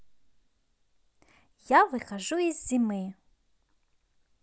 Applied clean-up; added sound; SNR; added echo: none; none; none; none.